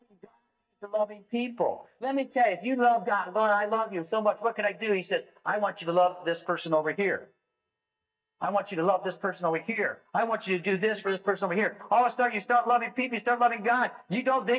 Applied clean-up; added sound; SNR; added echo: neural mask model DeepFilterNet 3.